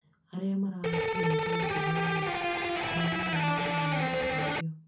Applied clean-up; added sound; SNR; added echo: none; Electric guitar; -4 dB; reverberation time 0.3 s.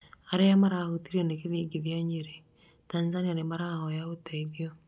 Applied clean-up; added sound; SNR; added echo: none; none; none; none.